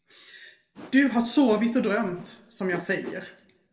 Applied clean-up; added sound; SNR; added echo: none; Whoosh, swoosh, swish; 19 dB; reverberation time 0.6 s.